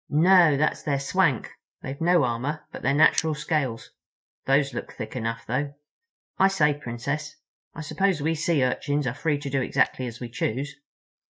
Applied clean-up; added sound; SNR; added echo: neural mask model DeepFilterNet 3.